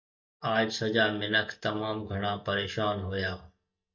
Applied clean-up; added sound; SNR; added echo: neural mask model DeepFilterNet 3.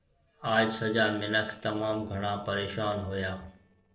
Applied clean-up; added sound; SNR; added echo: neural separator model SepFormer DNS4.